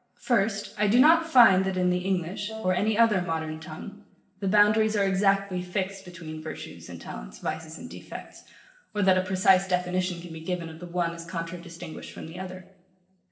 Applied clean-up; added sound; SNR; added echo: neural separator model SepFormer DNS4.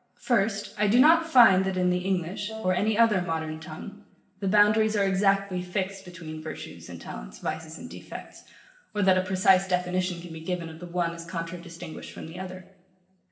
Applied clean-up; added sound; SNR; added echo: none; Brass instrument; 17 dB; reverberation time 1.1 s.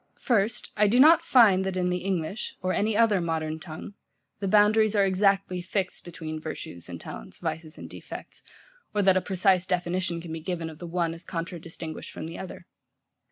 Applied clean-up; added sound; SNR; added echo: none; none; none; none.